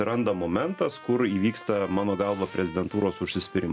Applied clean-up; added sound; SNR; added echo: none; Trumpet; 20 dB; none.